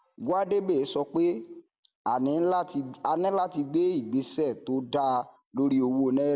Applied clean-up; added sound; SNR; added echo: none; none; none; none.